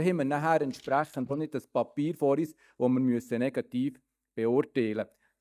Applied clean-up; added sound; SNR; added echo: neural mask model DeepFilterNet 3.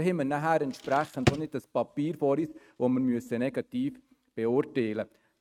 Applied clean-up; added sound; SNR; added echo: neural mask model RNNoise.